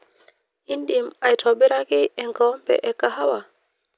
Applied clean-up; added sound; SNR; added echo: none; none; none; none.